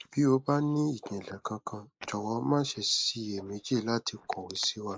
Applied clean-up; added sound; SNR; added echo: neural mask model Resemble Enhance denoiser.